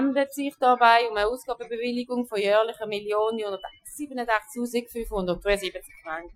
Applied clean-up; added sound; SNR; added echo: classical method Wiener filter.